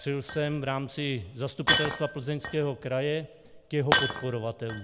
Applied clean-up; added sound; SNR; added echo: none; Shatter; 0 dB; none.